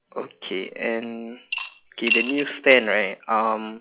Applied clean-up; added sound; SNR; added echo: classical method log-MMSE.